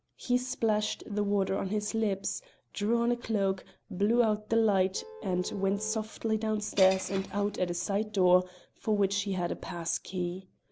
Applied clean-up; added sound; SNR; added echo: none; Vehicle horn, car horn, honking + Shatter / Crushing; 17 dB; none.